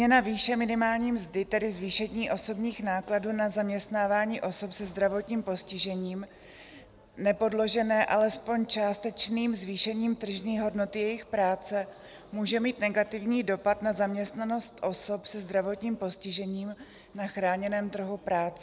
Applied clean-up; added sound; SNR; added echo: none; none; none; none.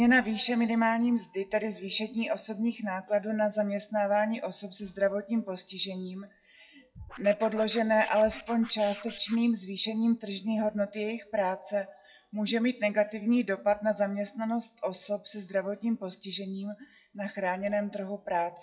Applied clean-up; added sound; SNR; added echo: classical method WPE with log-MMSE.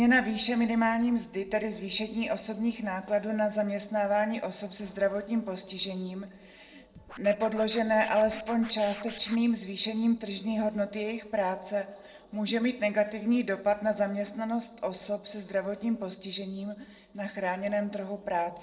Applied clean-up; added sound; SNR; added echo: neural separator model SepFormer DNS4.